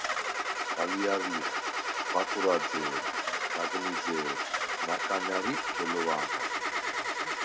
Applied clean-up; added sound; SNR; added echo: none; Engine starting / Car; -3 dB; reverberation time 0.2 s.